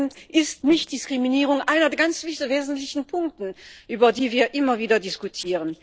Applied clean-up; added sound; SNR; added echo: neural separator model SepFormer DNS4.